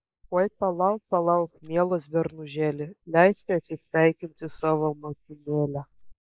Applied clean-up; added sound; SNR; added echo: neural mask model Resemble Enhance denoiser.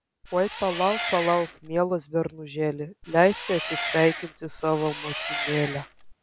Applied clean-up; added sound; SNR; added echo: none; Engine; 8 dB; none.